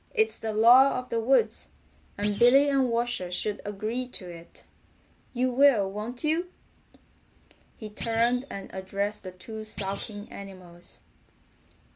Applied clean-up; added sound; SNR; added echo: none; Thump, thud; 11 dB; none.